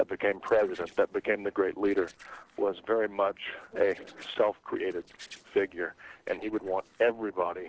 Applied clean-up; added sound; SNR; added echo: neural separator model SepFormer DNS4.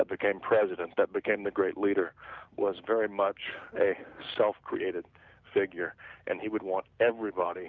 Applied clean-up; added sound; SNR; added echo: none; none; none; none.